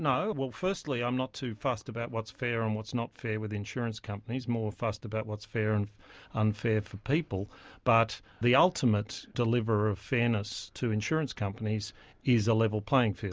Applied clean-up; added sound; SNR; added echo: none; none; none; none.